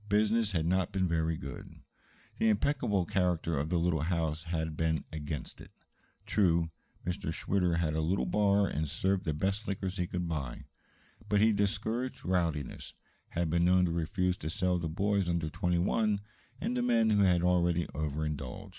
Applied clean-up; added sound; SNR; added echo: none; none; none; none.